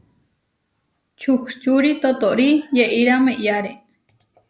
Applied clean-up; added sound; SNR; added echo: none; none; none; none.